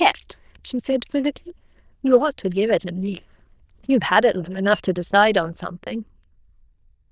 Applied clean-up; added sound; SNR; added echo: neural diffusion model UNIVERSE++.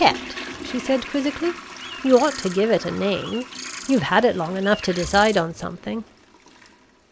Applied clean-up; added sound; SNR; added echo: none; Toilet flush + Bird; 14 dB; none.